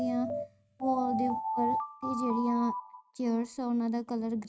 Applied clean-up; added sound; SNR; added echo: neural mask model RNNoise.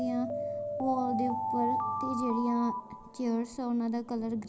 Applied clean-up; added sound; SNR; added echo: none; Alarm; 3 dB; none.